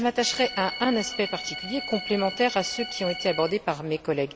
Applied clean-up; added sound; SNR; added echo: none; Organ; 9 dB; none.